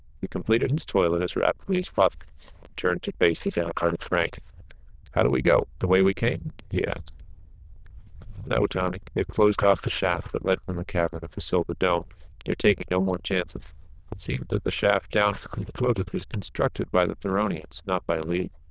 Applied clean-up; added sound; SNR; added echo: neural diffusion model UNIVERSE++.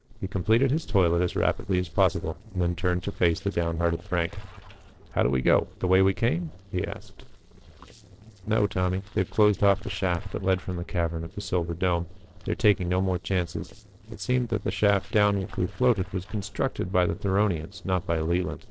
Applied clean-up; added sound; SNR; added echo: neural separator model SepFormer DNS4.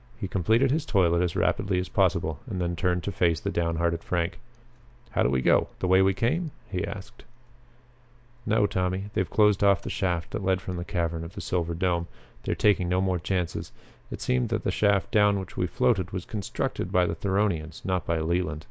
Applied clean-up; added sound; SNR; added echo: none; none; none; none.